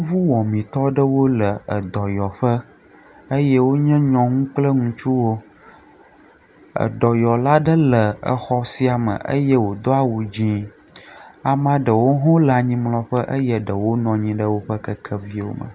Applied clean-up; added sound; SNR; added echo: none; none; none; none.